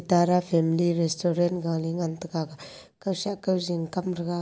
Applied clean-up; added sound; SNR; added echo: none; none; none; none.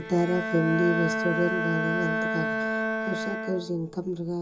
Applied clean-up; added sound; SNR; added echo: none; Bowed string instrument; 1 dB; reverberation time 0.2 s.